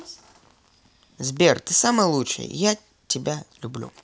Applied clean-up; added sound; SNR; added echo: none; none; none; none.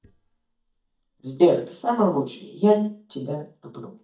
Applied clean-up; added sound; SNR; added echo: neural mask model DeepFilterNet 3.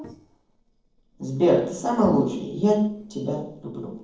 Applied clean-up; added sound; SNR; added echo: neural separator model SepFormer DNS4.